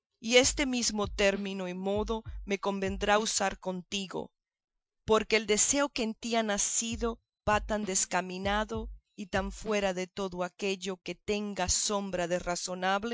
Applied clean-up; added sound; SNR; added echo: classical method Wiener filter.